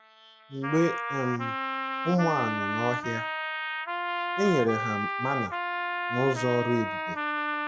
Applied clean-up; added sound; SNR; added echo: classical method log-MMSE.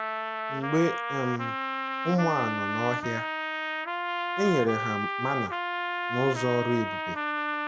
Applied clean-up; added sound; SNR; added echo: none; Trumpet; 1 dB; none.